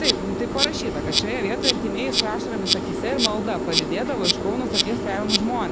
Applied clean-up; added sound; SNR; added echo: none; Insect; -3 dB; none.